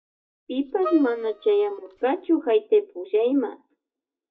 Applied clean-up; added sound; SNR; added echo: neural mask model DeepFilterNet 3.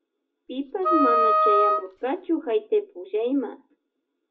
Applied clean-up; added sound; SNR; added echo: none; Wind instrument, woodwind instrument; -4 dB; reverberation time 0.2 s.